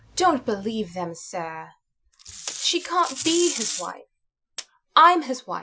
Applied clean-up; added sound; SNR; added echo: classical method Wiener filter.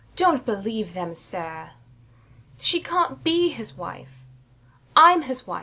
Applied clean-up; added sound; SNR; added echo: none; none; none; none.